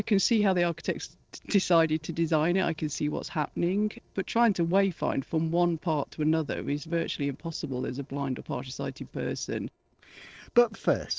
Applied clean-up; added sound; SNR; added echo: neural separator model SepFormer DNS4.